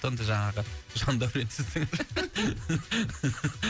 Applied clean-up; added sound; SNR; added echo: none; none; none; none.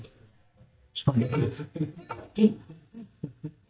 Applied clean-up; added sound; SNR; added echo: neural mask model DeepFilterNet 3.